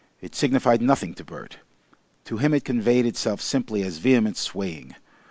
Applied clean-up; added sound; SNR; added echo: none; none; none; none.